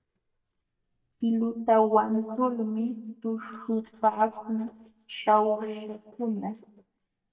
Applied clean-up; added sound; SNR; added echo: neural mask model DeepFilterNet 3.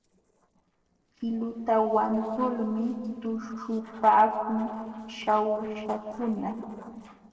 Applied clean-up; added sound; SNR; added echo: neural separator model SepFormer DNS4.